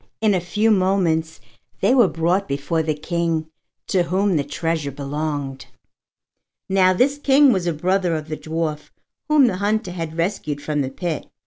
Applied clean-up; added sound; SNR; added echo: none; none; none; none.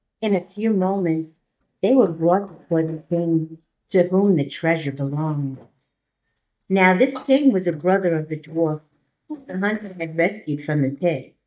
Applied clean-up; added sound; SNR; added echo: neural mask model DeepFilterNet 3.